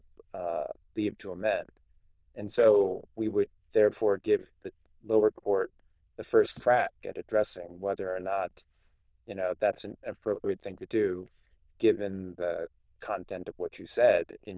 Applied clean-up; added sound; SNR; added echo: neural diffusion model UNIVERSE++.